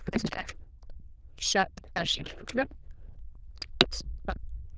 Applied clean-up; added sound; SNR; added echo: neural diffusion model UNIVERSE++.